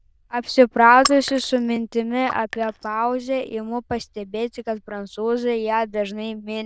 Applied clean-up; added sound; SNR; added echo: neural diffusion model UNIVERSE++.